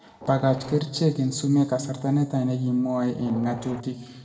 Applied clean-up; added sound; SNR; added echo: none; Train; 15 dB; reverberation time 1.4 s.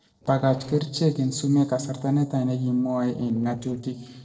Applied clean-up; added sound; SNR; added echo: neural separator model SepFormer DNS4.